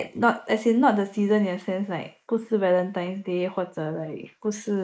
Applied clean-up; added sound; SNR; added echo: neural mask model Resemble Enhance denoiser.